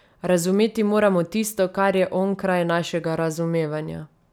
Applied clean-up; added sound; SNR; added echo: none; none; none; none.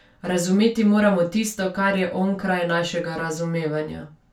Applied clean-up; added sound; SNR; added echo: none; none; none; reverberation time 0.2 s.